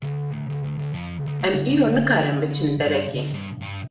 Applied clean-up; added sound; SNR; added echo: none; Guitar; 4 dB; reverberation time 0.8 s.